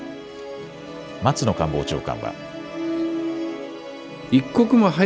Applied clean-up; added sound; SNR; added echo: none; Musical instrument; 7 dB; none.